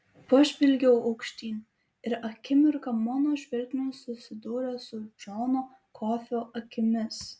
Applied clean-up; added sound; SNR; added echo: none; none; none; none.